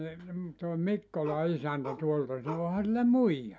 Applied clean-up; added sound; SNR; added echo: none; Bark; 15 dB; none.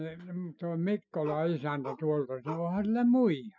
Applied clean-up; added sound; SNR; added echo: classical method spectral subtraction.